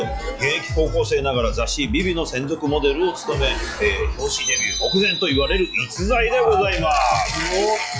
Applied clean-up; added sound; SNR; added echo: classical method log-MMSE.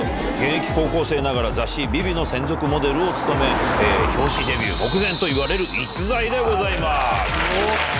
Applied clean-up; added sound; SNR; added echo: none; Car passing by; 7 dB; none.